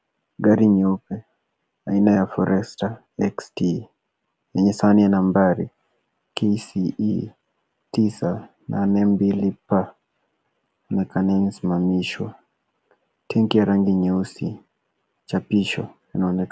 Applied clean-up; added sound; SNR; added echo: none; none; none; none.